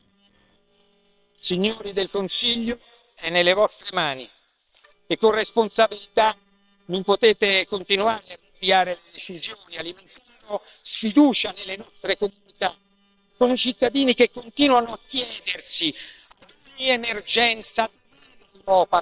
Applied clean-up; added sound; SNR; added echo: neural separator model SepFormer WHAM!.